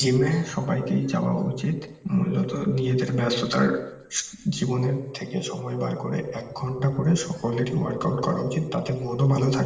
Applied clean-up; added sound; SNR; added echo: neural separator model SepFormer DNS4.